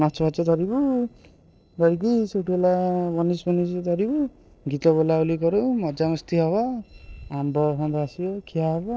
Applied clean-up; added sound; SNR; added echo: neural separator model SepFormer DNS4.